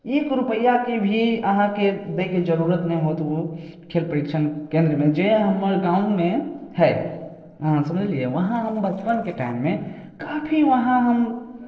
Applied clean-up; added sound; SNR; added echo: neural separator model SepFormer DNS4.